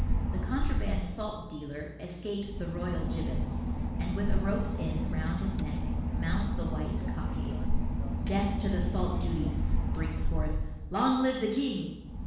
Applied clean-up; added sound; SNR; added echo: none; Engine / Boat, Water vehicle; -4 dB; reverberation time 1.1 s.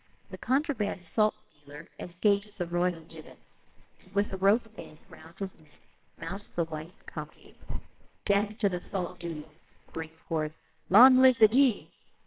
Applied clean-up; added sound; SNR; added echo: neural separator model SepFormer WHAMR!.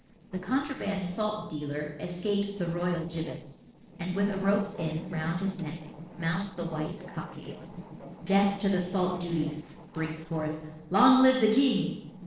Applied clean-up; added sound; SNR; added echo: neural separator model SepFormer DNS4.